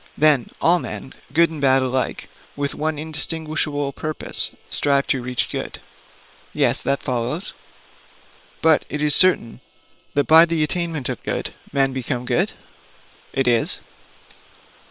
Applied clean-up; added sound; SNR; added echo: neural separator model SepFormer WHAM!.